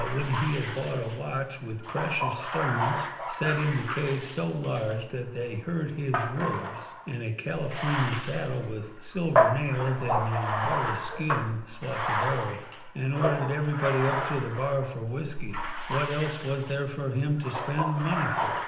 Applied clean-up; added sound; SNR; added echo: none; Bathtub (filling or washing); 2 dB; reverberation time 0.8 s.